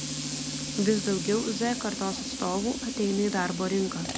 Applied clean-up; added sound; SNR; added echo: none; Tools; 5 dB; none.